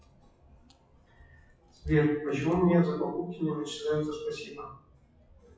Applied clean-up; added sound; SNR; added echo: classical method WPE with log-MMSE.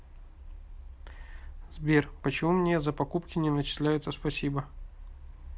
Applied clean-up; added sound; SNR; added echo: none; none; none; none.